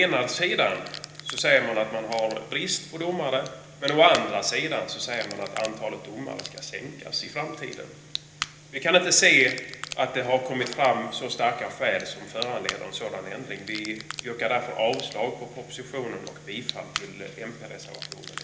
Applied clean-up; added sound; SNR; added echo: none; Crack / Crackle; 15 dB; reverberation time 0.8 s.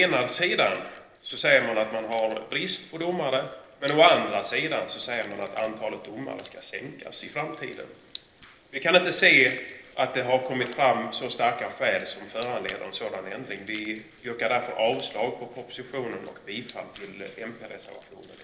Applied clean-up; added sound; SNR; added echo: neural separator model SepFormer DNS4.